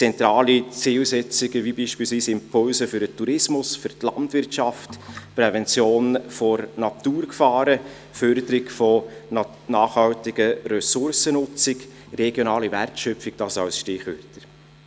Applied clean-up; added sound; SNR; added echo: none; none; none; none.